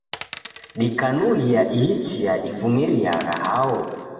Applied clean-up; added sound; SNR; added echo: none; Coin (dropping); 14 dB; reverberation time 2.2 s.